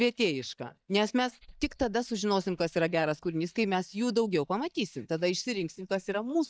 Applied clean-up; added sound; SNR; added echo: neural mask model DeepFilterNet 3.